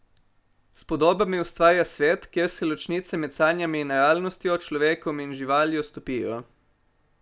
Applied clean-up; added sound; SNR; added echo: none; none; none; none.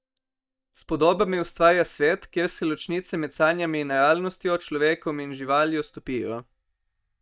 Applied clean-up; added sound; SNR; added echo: neural mask model DeepFilterNet 3.